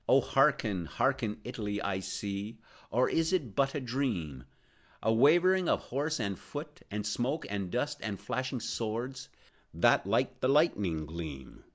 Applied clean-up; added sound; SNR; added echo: none; none; none; none.